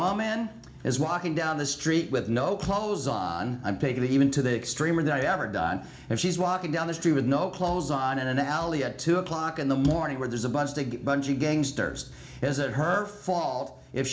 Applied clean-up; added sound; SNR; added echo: none; none; none; reverberation time 0.4 s.